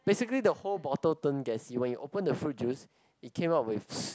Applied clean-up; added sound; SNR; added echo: none; none; none; none.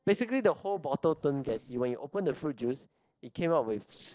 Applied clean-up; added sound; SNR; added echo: neural separator model SepFormer DNS4.